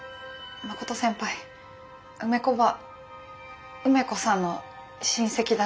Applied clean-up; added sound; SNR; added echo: none; none; none; none.